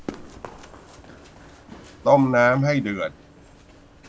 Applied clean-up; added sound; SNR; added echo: none; Run; 18 dB; none.